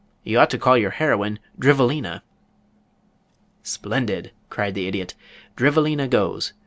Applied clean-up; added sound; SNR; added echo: none; none; none; none.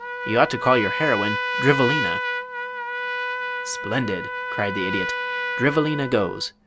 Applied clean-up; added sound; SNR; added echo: none; Trumpet; 3 dB; none.